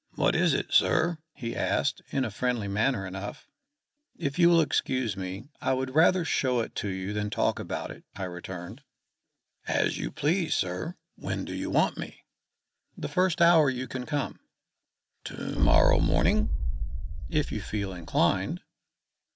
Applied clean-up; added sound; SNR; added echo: none; Boom; -2 dB; none.